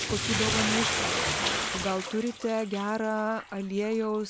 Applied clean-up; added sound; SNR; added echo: none; Bathtub (filling or washing); 1 dB; none.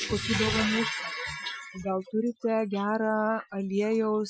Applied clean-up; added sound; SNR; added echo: classical method Wiener filter.